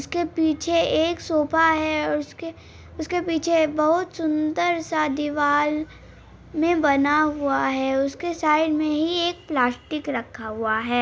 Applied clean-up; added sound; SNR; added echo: none; none; none; none.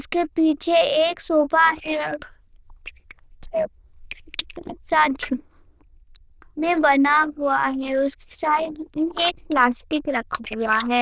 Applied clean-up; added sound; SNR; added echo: neural diffusion model UNIVERSE++.